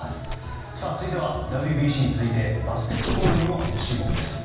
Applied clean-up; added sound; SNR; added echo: none; Tearing; 5 dB; reverberation time 1.2 s.